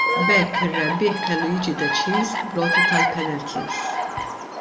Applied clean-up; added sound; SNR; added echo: none; Bird vocalization, bird call, bird song; -2 dB; none.